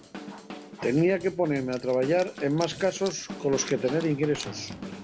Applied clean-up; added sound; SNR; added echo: none; Tools + Drum / Drum kit; 13 dB; none.